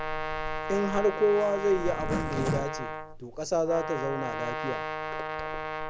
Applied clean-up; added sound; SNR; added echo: none; Brass instrument + Zipper (clothing); 3 dB; none.